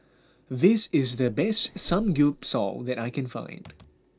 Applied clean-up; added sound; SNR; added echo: none; Vehicle; 20 dB; none.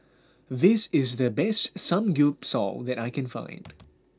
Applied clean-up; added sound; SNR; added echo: none; none; none; none.